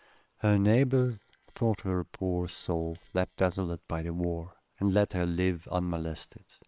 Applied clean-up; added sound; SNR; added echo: neural separator model SepFormer WHAM!.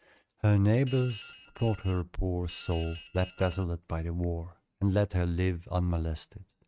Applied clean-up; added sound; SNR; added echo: neural mask model RNNoise.